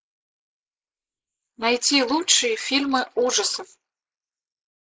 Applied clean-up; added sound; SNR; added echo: neural mask model Resemble Enhance denoiser.